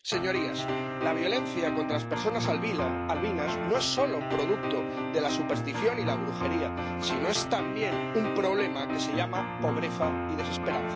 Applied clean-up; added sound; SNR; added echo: none; Piano; 0 dB; none.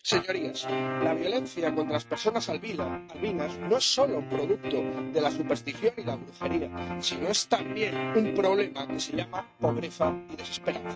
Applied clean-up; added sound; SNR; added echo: neural mask model RNNoise.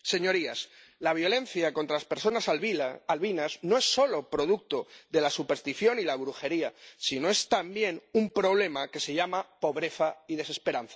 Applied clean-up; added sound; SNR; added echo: none; none; none; none.